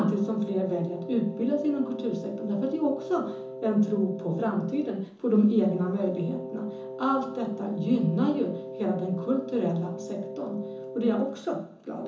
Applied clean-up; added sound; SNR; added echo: none; Wind instrument, woodwind instrument; 11 dB; reverberation time 0.7 s.